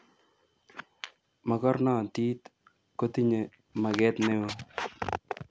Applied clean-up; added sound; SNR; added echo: none; none; none; none.